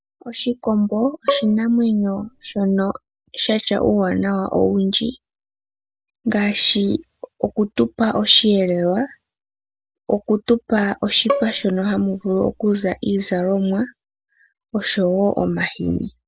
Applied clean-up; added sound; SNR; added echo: none; Bowed string instrument; 8 dB; none.